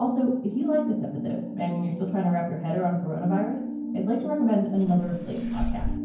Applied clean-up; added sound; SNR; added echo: none; Fireworks; 5 dB; reverberation time 0.9 s.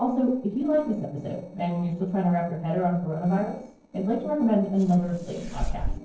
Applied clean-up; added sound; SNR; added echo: neural separator model SepFormer DNS4.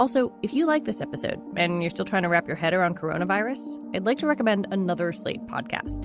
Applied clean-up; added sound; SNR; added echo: none; none; none; none.